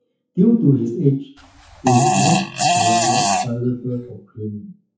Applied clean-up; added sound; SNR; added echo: classical method WPE with log-MMSE.